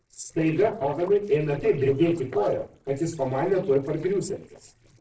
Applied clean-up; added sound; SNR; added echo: neural separator model SepFormer DNS4.